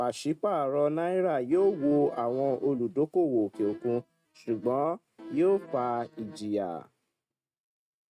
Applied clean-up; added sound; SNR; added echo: neural mask model RNNoise.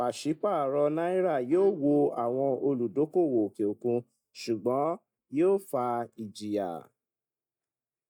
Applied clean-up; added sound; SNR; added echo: neural mask model DeepFilterNet 3.